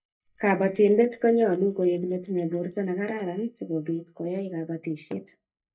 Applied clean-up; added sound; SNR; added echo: neural mask model DeepFilterNet 3.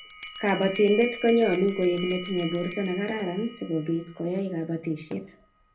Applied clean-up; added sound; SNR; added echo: none; Bell; 14 dB; reverberation time 0.3 s.